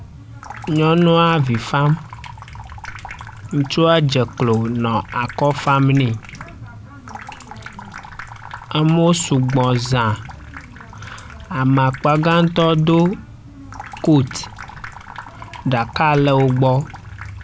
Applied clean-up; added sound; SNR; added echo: none; Sink (filling or washing) / Water tap, faucet; 18 dB; none.